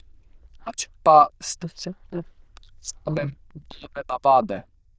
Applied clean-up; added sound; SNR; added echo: neural diffusion model UNIVERSE++.